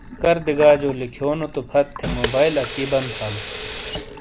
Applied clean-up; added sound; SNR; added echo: none; Sink (filling or washing) / Water tap, faucet; 7 dB; none.